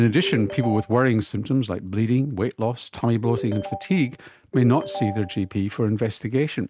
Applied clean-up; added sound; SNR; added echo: neural mask model RNNoise.